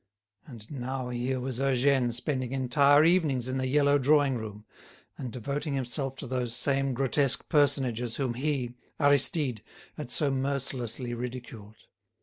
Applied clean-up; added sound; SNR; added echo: none; none; none; none.